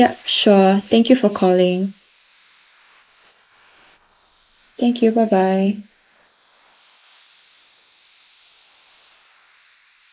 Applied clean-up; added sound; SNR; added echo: neural mask model Resemble Enhance denoiser.